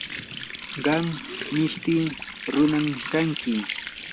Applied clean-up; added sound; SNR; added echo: none; Water tap, faucet; 9 dB; none.